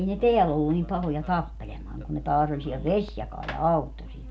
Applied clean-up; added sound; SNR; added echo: none; none; none; none.